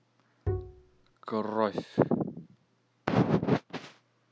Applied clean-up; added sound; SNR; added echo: none; Bowed string instrument; 4 dB; none.